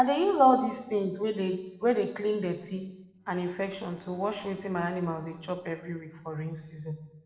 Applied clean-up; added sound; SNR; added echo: neural separator model SepFormer DNS4.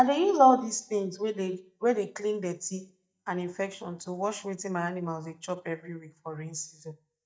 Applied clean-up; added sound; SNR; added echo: neural mask model DeepFilterNet 3.